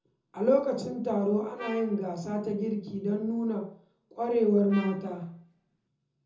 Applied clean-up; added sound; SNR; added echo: none; Trumpet; 17 dB; reverberation time 0.5 s.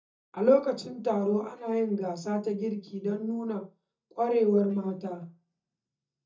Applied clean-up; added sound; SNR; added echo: neural mask model DeepFilterNet 3.